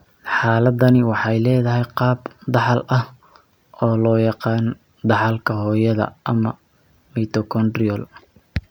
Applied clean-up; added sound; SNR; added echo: none; none; none; none.